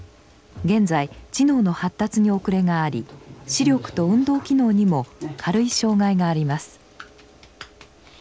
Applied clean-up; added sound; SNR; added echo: none; none; none; none.